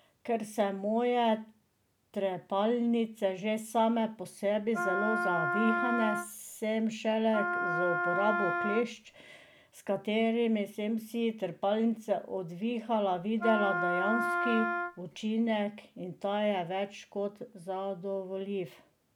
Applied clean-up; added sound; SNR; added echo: none; Wind instrument, woodwind instrument; 1 dB; none.